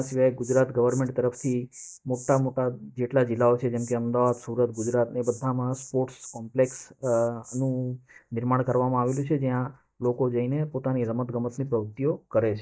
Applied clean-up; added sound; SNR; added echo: neural mask model DeepFilterNet 3.